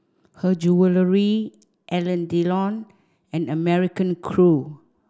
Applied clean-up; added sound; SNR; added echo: none; none; none; none.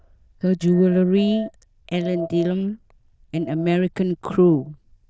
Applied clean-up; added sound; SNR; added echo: neural diffusion model UNIVERSE++.